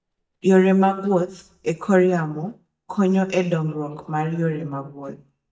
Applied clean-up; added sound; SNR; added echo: neural mask model DeepFilterNet 3.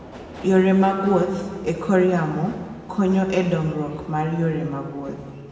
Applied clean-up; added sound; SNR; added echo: none; Subway, metro, underground; 17 dB; reverberation time 1.4 s.